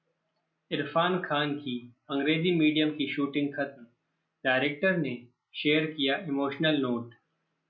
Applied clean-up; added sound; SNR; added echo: none; none; none; none.